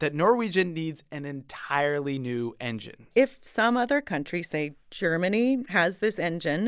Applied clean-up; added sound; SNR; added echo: none; none; none; none.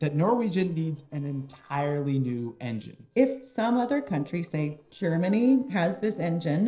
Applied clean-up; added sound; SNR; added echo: neural separator model SepFormer DNS4.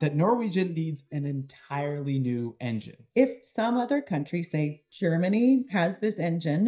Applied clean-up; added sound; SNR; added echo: neural mask model DeepFilterNet 3.